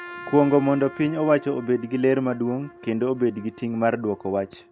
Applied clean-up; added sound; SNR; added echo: none; Trumpet; 19 dB; none.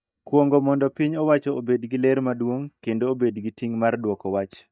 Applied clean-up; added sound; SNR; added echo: neural mask model DeepFilterNet 3.